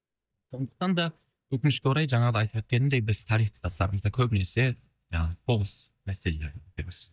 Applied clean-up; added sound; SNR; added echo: neural mask model DeepFilterNet 3.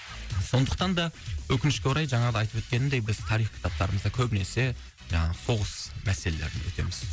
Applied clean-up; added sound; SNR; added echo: none; none; none; none.